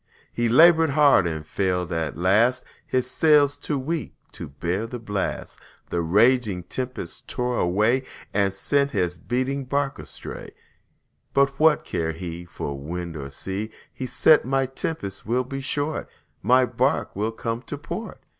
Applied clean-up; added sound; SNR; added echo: none; none; none; none.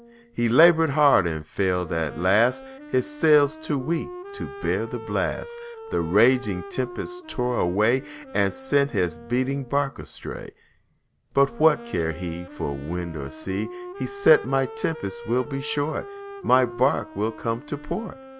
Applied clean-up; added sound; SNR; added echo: none; Wind instrument, woodwind instrument; 15 dB; none.